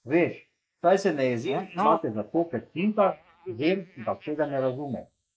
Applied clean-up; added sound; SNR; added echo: neural mask model Resemble Enhance denoiser.